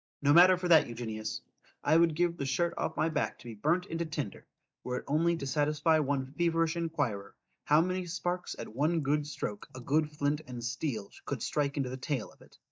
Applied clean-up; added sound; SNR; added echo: neural mask model DeepFilterNet 3.